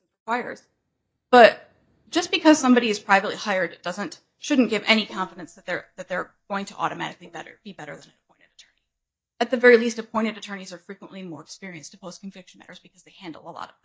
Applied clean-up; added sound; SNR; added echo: neural mask model DeepFilterNet 3.